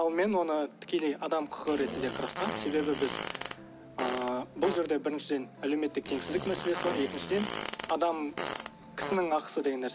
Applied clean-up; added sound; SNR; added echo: none; Fart; 5 dB; none.